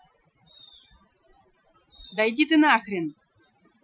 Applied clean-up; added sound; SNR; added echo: classical method Wiener filter.